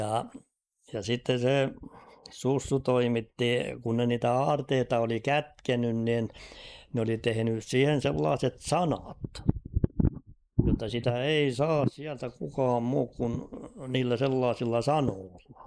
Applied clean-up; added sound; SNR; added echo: neural mask model Resemble Enhance denoiser.